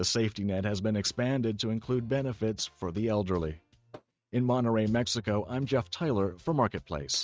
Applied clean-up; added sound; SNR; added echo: neural mask model RNNoise.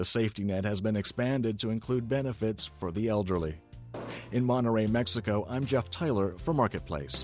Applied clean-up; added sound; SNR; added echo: none; Explosion; 14 dB; none.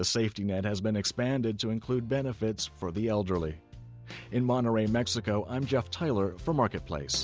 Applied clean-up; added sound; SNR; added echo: none; none; none; none.